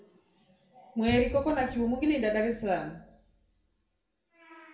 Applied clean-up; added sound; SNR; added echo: none; Boom; 14 dB; reverberation time 0.4 s.